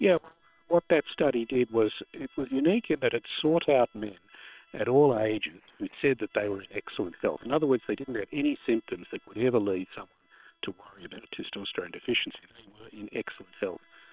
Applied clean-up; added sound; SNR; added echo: neural separator model SepFormer WHAM!.